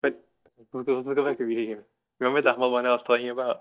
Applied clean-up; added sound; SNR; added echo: neural mask model DeepFilterNet 3.